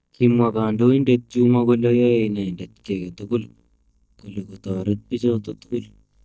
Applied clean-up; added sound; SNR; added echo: neural mask model DeepFilterNet 3.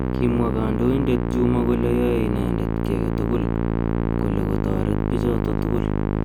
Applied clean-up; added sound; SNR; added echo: none; Musical instrument; -3 dB; none.